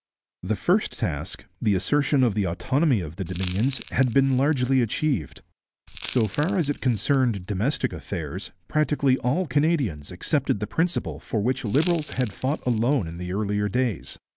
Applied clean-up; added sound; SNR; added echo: none; Crackle; 10 dB; none.